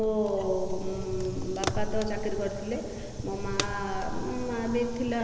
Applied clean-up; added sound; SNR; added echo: none; Fire; 3 dB; none.